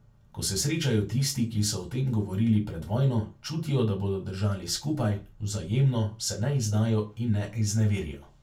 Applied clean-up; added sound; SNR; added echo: none; none; none; reverberation time 0.2 s.